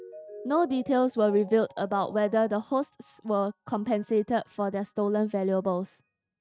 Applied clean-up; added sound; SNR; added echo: neural mask model RNNoise.